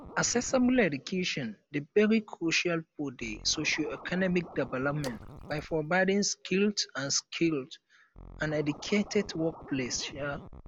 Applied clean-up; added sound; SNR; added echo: none; Scratching (performance technique) + Splash, splatter; 18 dB; none.